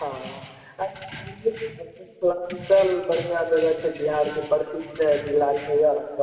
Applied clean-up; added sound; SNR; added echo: none; Keys jangling; 18 dB; reverberation time 2.1 s.